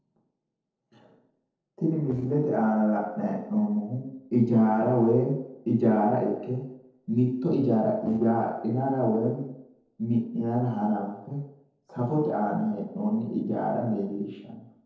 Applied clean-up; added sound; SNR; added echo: neural separator model SepFormer DNS4.